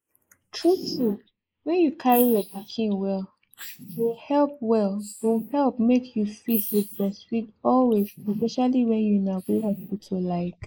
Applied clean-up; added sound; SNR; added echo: neural mask model Resemble Enhance denoiser.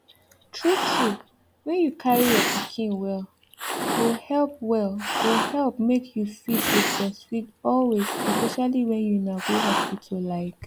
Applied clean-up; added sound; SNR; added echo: none; Cat; 3 dB; none.